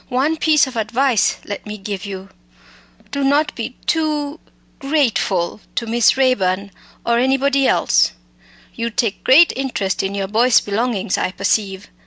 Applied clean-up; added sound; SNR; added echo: none; none; none; none.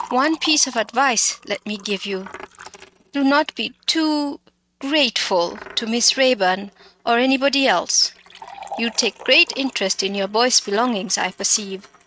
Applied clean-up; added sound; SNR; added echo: neural mask model RNNoise.